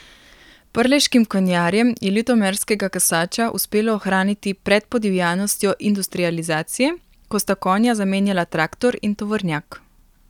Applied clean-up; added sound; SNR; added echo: none; none; none; none.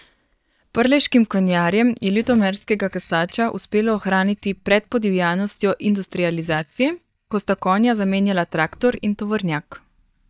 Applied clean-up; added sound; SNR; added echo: neural mask model DeepFilterNet 3.